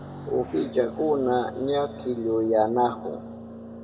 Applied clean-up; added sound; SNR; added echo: none; Car passing by; 13 dB; reverberation time 1.1 s.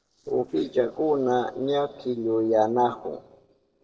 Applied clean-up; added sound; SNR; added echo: neural separator model SepFormer DNS4.